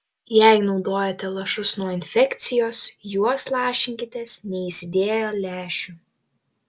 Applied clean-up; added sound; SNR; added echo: none; none; none; none.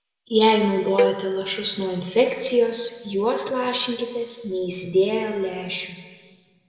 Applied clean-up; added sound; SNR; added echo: none; Cowbell; 4 dB; reverberation time 1.6 s.